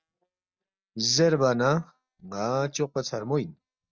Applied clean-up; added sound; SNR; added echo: neural mask model DeepFilterNet 3.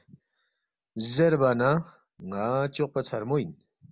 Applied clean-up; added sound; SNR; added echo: none; none; none; none.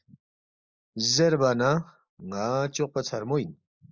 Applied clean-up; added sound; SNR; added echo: neural mask model Resemble Enhance denoiser.